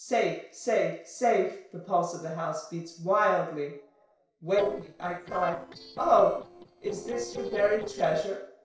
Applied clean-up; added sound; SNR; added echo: neural separator model SepFormer DNS4.